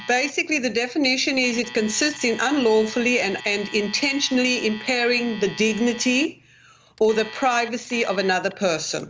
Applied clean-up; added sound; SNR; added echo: none; Alarm; 17 dB; none.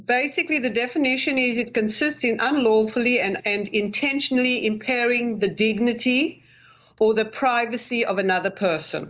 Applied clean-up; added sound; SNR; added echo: neural mask model Resemble Enhance denoiser.